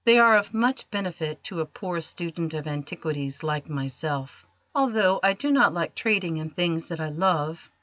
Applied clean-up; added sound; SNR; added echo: none; none; none; none.